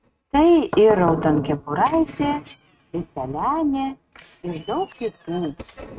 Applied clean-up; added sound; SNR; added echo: neural mask model RNNoise.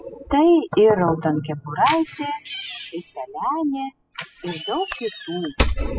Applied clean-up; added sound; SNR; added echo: classical method spectral subtraction.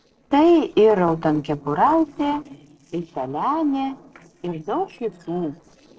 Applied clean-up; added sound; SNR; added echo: neural separator model SepFormer DNS4.